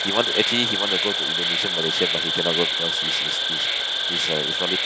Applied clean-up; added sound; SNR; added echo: none; Insect; -5 dB; none.